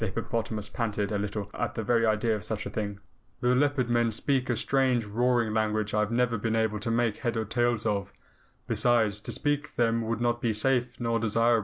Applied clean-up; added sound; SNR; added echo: none; none; none; none.